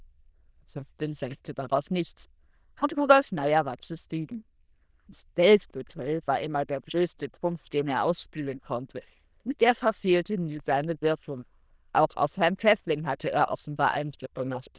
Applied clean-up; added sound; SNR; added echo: neural diffusion model UNIVERSE++.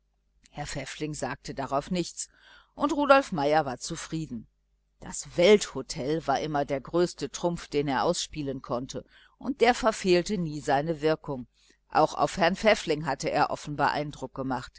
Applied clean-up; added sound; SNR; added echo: none; none; none; none.